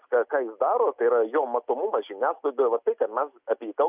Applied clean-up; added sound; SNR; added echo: none; none; none; none.